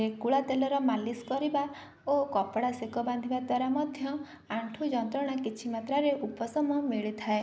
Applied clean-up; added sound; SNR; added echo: none; none; none; none.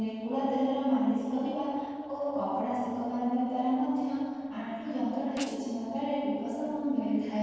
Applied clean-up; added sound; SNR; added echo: neural separator model SepFormer DNS4.